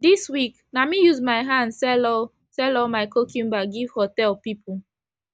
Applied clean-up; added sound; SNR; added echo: none; none; none; none.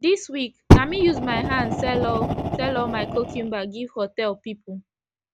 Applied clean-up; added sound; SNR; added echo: none; Fire; -4 dB; none.